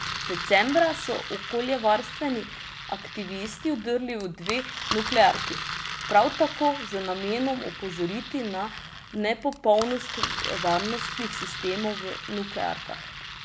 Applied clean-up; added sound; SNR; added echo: none; Engine; 7 dB; none.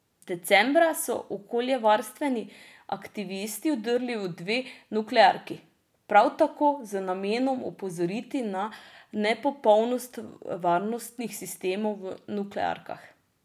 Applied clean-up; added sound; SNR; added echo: none; none; none; none.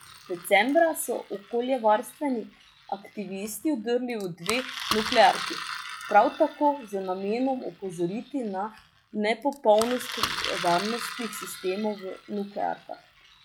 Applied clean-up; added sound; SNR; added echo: classical method log-MMSE.